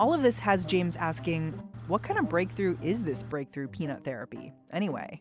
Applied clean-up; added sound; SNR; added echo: none; Engine / Truck; 12 dB; none.